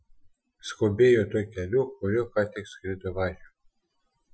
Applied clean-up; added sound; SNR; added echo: classical method Wiener filter.